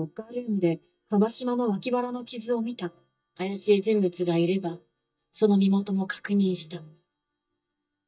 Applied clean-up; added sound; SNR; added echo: neural mask model DeepFilterNet 3.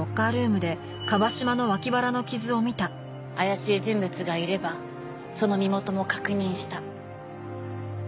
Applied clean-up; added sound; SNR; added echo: none; none; none; none.